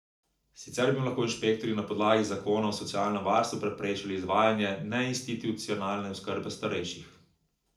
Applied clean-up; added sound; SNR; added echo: none; none; none; reverberation time 0.4 s.